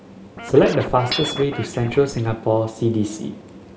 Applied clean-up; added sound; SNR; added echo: none; Scratching (performance technique) + Hammer / Chink, clink; 12 dB; none.